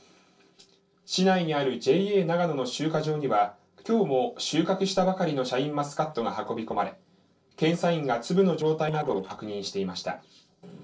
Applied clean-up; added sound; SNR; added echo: neural separator model SepFormer DNS4.